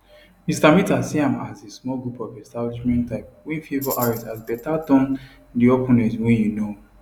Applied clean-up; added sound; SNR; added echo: none; Tambourine; 17 dB; none.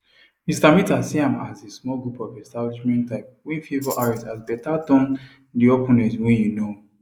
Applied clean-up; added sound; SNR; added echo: neural mask model Resemble Enhance denoiser.